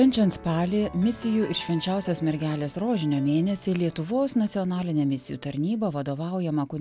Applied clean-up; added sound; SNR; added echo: none; none; none; none.